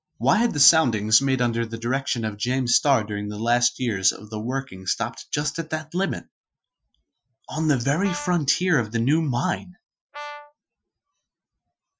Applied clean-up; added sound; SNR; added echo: classical method Wiener filter.